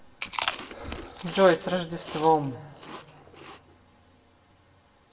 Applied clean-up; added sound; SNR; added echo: none; Chewing, mastication; 8 dB; reverberation time 1.5 s.